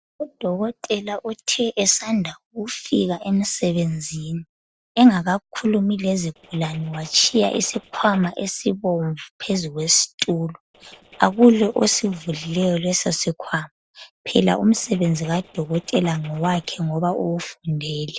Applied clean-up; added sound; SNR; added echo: neural separator model SepFormer DNS4.